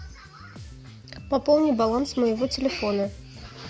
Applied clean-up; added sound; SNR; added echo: none; Bass guitar; 17 dB; none.